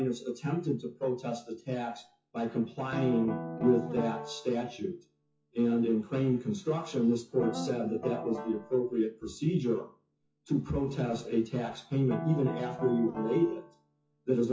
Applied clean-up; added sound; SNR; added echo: classical method WPE with log-MMSE.